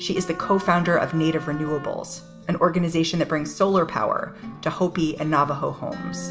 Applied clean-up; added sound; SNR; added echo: none; Wind instrument, woodwind instrument; 16 dB; reverberation time 0.6 s.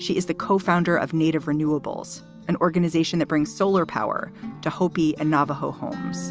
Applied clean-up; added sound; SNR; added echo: none; none; none; none.